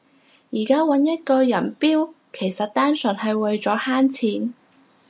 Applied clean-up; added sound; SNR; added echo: none; none; none; none.